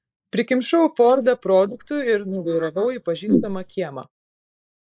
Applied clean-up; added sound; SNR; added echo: neural mask model Resemble Enhance denoiser.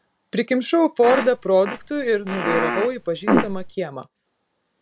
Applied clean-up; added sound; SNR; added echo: none; Fart; 3 dB; none.